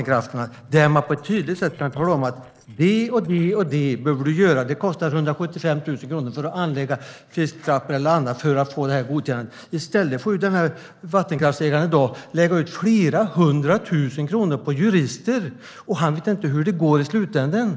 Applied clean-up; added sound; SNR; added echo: neural separator model SepFormer DNS4.